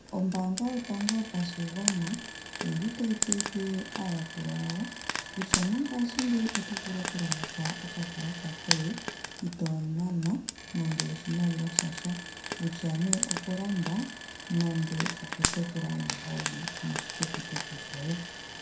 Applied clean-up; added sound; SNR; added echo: none; Frying (food); 3 dB; reverberation time 0.4 s.